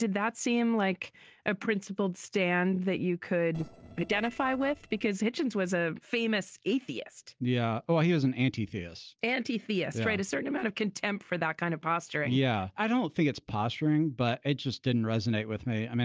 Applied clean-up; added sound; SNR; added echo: neural separator model SepFormer DNS4.